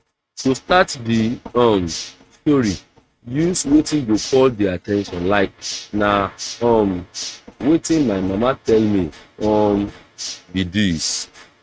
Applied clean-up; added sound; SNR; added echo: neural mask model RNNoise.